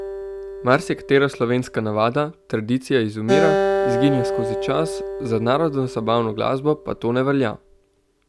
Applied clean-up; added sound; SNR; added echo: none; Acoustic guitar; 5 dB; none.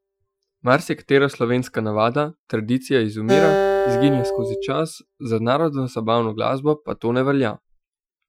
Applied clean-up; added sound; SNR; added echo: classical method Wiener filter.